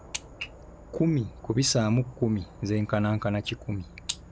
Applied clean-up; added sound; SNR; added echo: none; Insect / Frog; 19 dB; none.